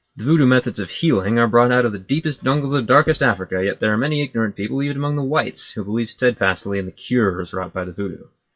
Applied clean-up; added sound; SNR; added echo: classical method WPE with log-MMSE.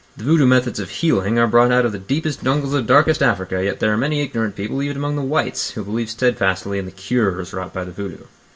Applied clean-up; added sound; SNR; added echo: none; Writing; 19 dB; reverberation time 0.1 s.